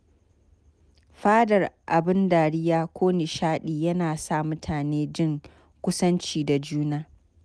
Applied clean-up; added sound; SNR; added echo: none; none; none; none.